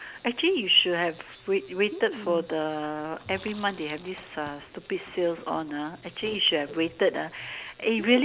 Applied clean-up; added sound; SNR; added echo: none; Chewing, mastication; 19 dB; none.